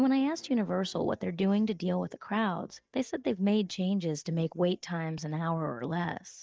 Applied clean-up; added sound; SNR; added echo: neural mask model DeepFilterNet 3.